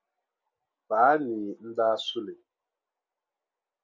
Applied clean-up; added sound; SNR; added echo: none; none; none; none.